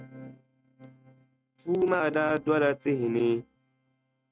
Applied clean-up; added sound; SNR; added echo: neural mask model RNNoise.